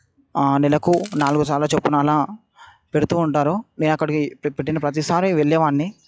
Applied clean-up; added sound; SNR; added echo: classical method log-MMSE.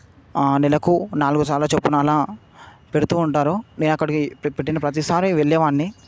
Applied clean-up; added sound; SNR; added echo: none; none; none; none.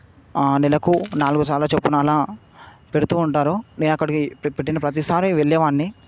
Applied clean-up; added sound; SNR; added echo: none; Crack; 18 dB; none.